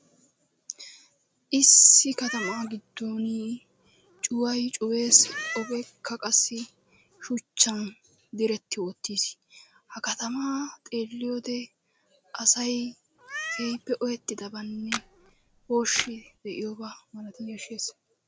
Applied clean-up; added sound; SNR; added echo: none; Meow + Camera; 12 dB; none.